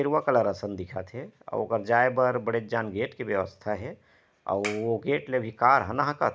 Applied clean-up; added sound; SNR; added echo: none; none; none; none.